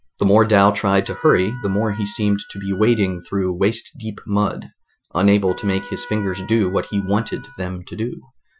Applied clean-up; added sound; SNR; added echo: classical method Wiener filter.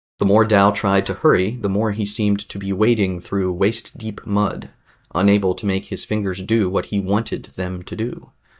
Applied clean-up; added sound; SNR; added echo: neural mask model DeepFilterNet 3.